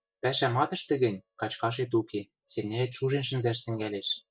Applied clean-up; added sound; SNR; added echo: neural mask model DeepFilterNet 3.